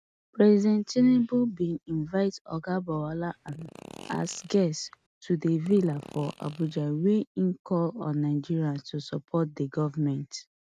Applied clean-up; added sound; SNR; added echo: neural mask model RNNoise.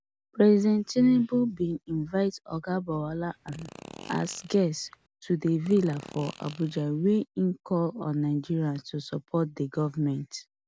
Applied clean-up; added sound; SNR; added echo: none; Fart; 20 dB; none.